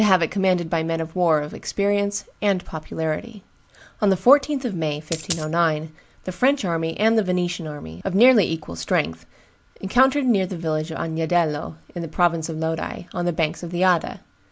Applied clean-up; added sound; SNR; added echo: none; Coin (dropping); 9 dB; none.